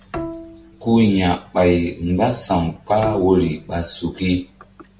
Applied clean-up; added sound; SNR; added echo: none; Bowed string instrument; 15 dB; none.